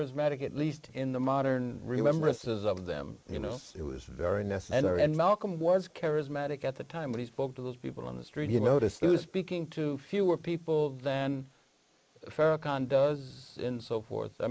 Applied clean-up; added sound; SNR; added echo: neural mask model Resemble Enhance denoiser.